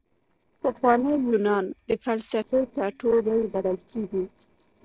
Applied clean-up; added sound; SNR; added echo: neural separator model SepFormer DNS4.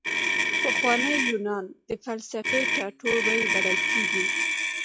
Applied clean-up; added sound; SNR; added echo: classical method log-MMSE.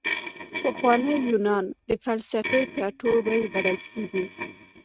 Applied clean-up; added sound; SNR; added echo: neural mask model RNNoise.